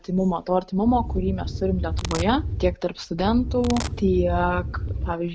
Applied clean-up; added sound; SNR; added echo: none; Domestic sounds, home sounds + Wind; 4 dB; none.